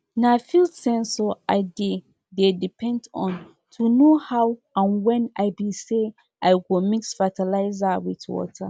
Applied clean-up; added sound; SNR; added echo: none; none; none; none.